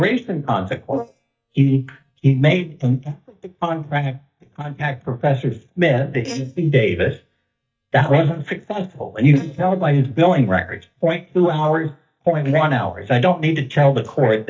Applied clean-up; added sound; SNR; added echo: neural mask model DeepFilterNet 3.